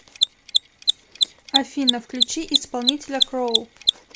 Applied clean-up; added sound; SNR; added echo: none; Mechanisms; -5 dB; none.